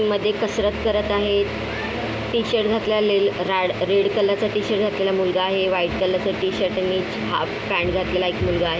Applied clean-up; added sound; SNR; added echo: none; Bowed string instrument; 19 dB; none.